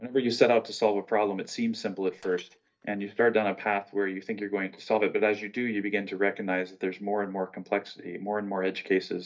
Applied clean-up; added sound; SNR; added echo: neural mask model DeepFilterNet 3.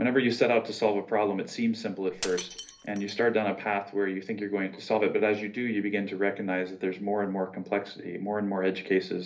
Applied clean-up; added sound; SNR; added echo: none; Shatter; 16 dB; reverberation time 0.3 s.